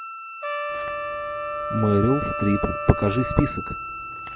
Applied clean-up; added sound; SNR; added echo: none; Trumpet + Wind instrument, woodwind instrument; 5 dB; none.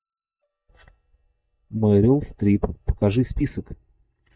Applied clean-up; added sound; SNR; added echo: neural mask model DeepFilterNet 3.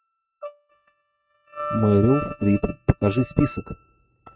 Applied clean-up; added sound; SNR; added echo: neural mask model RNNoise.